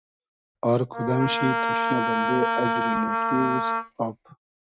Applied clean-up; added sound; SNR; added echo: neural mask model RNNoise.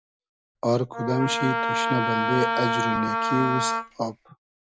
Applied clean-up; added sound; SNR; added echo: none; Wind instrument, woodwind instrument; -1 dB; none.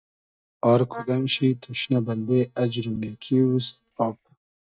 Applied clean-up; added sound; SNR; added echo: neural mask model DeepFilterNet 3.